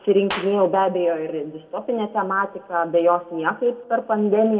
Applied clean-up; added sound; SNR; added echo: none; Clapping; 18 dB; reverberation time 0.7 s.